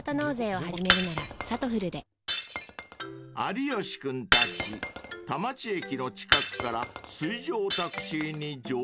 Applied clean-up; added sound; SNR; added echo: none; Shatter; -1 dB; none.